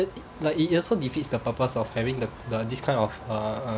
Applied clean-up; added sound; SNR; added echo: none; none; none; none.